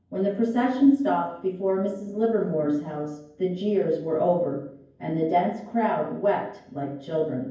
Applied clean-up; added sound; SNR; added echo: none; none; none; reverberation time 0.9 s.